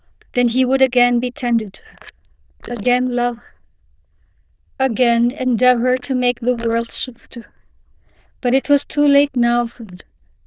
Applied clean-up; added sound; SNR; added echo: neural diffusion model UNIVERSE++.